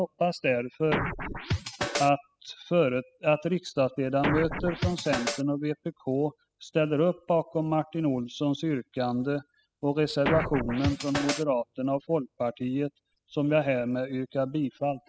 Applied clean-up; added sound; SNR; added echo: classical method spectral subtraction.